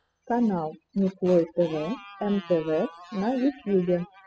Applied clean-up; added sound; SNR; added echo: classical method spectral subtraction.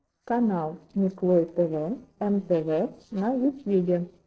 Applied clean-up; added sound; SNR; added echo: neural separator model SepFormer DNS4.